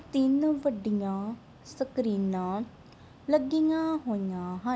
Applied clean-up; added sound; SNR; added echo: none; none; none; none.